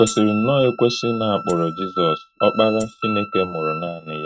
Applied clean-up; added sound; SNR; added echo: neural mask model RNNoise.